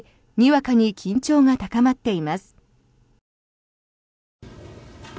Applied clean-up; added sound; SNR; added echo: none; none; none; none.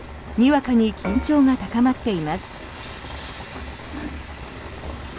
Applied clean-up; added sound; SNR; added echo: none; Frying (food) / Dishes, pots, and pans; 10 dB; none.